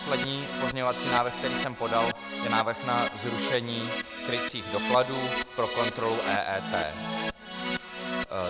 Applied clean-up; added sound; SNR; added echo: none; Keyboard (musical); 2 dB; none.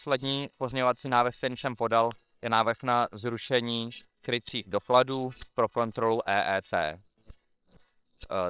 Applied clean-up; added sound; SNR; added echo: neural separator model SepFormer WHAM!.